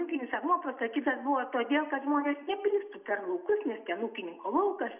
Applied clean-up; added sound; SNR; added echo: none; none; none; reverberation time 0.9 s.